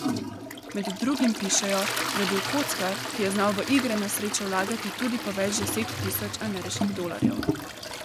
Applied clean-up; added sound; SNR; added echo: none; Toilet flush; 2 dB; none.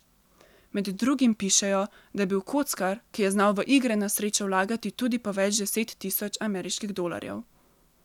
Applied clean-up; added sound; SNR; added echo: none; none; none; none.